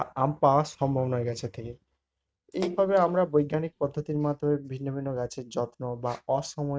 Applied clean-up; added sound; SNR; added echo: neural mask model RNNoise.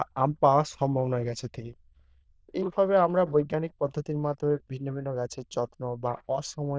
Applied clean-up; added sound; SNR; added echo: neural diffusion model UNIVERSE++.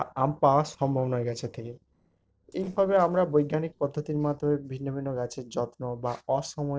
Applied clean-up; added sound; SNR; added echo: neural separator model SepFormer DNS4.